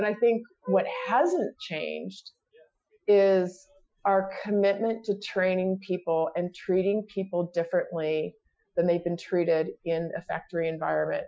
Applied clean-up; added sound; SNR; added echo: classical method Wiener filter.